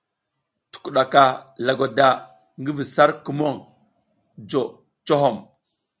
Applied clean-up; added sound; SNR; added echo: none; none; none; none.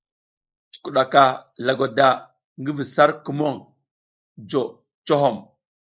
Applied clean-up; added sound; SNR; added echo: neural mask model Resemble Enhance denoiser.